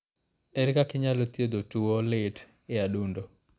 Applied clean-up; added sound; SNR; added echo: none; none; none; none.